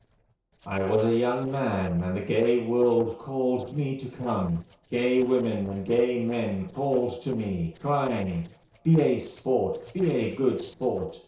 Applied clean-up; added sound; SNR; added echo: neural separator model SepFormer DNS4.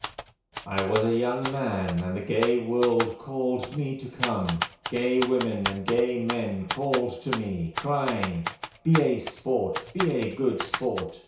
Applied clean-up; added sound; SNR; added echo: none; Typewriter; 6 dB; reverberation time 0.6 s.